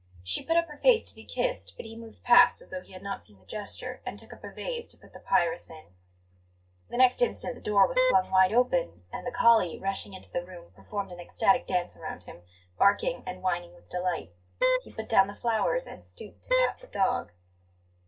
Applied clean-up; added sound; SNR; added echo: neural separator model SepFormer DNS4.